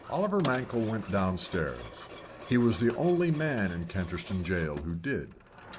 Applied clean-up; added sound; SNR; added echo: none; Mechanisms; 15 dB; none.